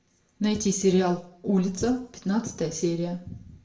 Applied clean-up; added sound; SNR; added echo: none; none; none; reverberation time 0.4 s.